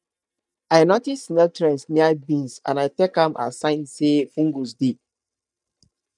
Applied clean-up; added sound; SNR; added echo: neural mask model DeepFilterNet 3.